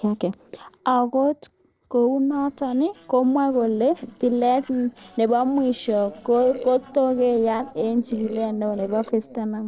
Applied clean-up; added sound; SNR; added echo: neural separator model SepFormer DNS4.